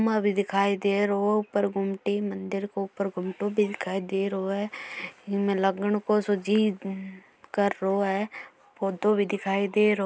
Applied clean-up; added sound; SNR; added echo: none; none; none; none.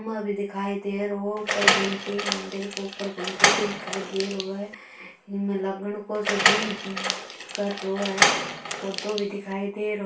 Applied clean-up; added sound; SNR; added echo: none; Door; -4 dB; reverberation time 0.2 s.